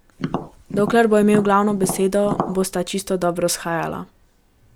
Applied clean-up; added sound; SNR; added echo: none; Tap; 8 dB; none.